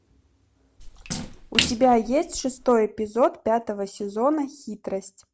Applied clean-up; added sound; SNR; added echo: none; Splash, splatter; 9 dB; none.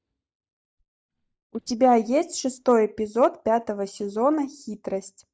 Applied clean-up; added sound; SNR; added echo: neural mask model DeepFilterNet 3.